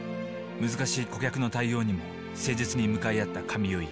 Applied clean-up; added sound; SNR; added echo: none; none; none; none.